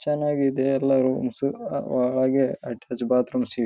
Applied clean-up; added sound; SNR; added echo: none; none; none; none.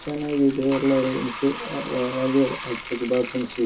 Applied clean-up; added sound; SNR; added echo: none; Bathtub (filling or washing); 12 dB; reverberation time 0.2 s.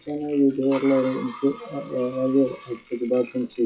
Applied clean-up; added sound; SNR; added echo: classical method WPE with log-MMSE.